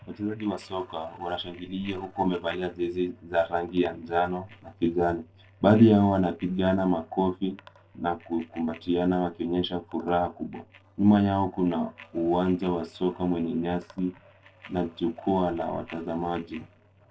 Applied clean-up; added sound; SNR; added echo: neural separator model SepFormer DNS4.